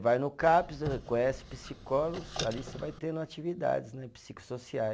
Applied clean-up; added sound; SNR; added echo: none; Squeak; 11 dB; none.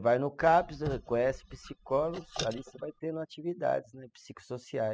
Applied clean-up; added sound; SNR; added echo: classical method spectral subtraction.